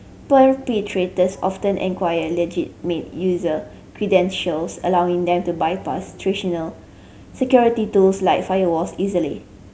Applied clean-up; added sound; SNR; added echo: none; none; none; none.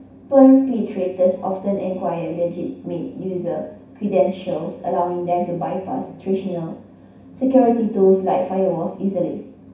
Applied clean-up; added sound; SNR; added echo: none; none; none; reverberation time 0.6 s.